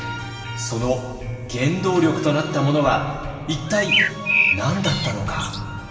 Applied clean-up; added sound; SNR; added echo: none; Bird; 0 dB; reverberation time 2.5 s.